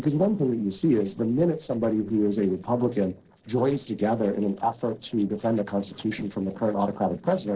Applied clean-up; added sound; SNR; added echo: neural separator model SepFormer DNS4.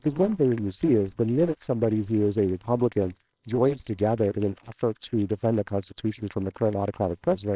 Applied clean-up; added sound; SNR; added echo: neural separator model SepFormer WHAMR!.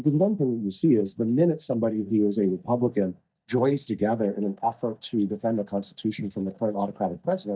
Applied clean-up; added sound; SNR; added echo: neural mask model DeepFilterNet 3.